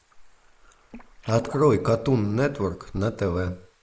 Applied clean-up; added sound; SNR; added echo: neural mask model Resemble Enhance denoiser.